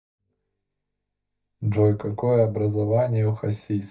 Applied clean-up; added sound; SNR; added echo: neural mask model DeepFilterNet 3.